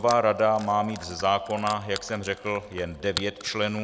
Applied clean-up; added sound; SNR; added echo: none; Crushing; 16 dB; none.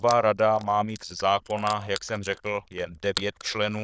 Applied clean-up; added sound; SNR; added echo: neural diffusion model UNIVERSE++.